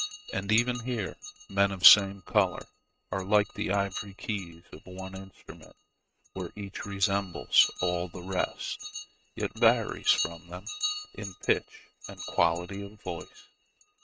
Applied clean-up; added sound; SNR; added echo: neural mask model RNNoise.